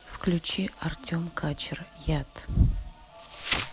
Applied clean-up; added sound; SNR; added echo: none; Insect; 9 dB; none.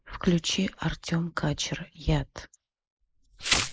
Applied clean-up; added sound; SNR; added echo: neural mask model Resemble Enhance denoiser.